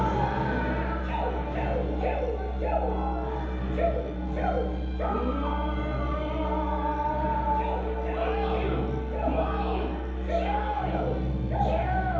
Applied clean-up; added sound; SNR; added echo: none; Musical instrument; 1 dB; reverberation time 2.2 s.